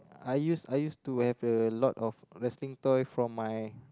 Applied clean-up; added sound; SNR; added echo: none; none; none; none.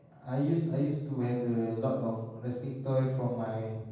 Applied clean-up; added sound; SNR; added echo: none; none; none; reverberation time 1.2 s.